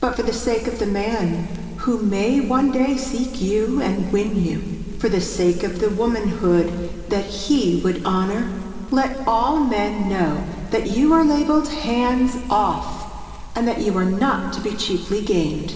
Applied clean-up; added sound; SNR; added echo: none; Crackle; 12 dB; reverberation time 2.6 s.